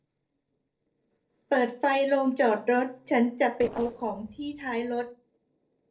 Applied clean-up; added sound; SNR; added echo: neural separator model SepFormer DNS4.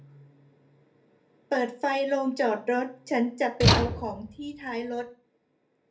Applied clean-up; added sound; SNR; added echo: none; Slam / Tools; -4 dB; reverberation time 0.3 s.